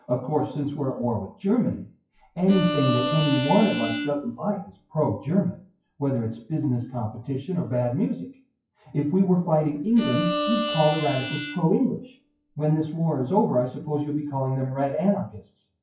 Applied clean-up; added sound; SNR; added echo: classical method WPE with log-MMSE.